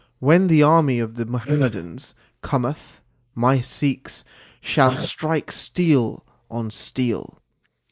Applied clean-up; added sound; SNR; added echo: neural mask model Resemble Enhance denoiser.